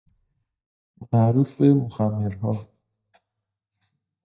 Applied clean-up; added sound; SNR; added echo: neural mask model DeepFilterNet 3.